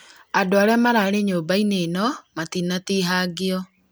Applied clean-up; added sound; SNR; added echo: none; none; none; none.